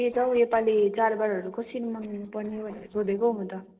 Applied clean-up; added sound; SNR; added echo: neural separator model SepFormer DNS4.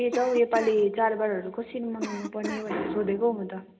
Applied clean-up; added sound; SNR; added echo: none; Cough; 11 dB; reverberation time 0.3 s.